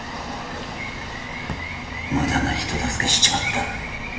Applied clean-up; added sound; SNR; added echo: none; Drawer open or close; 15 dB; reverberation time 1.0 s.